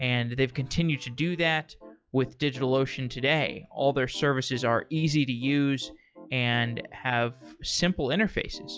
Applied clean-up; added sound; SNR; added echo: classical method log-MMSE.